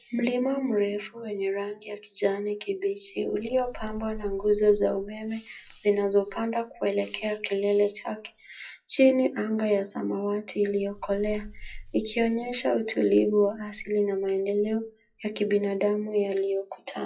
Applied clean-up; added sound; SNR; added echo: classical method WPE with log-MMSE.